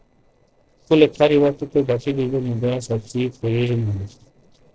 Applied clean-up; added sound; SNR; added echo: neural separator model SepFormer DNS4.